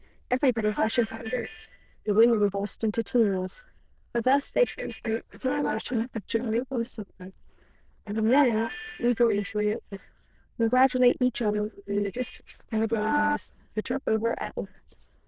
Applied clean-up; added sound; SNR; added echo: neural diffusion model UNIVERSE++.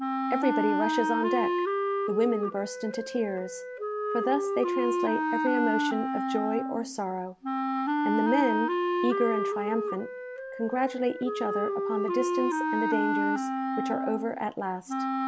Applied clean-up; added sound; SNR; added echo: none; Wind instrument, woodwind instrument; -2 dB; none.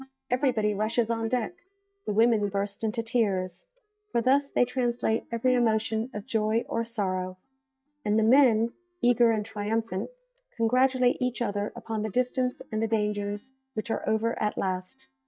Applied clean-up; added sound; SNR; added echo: neural mask model DeepFilterNet 3.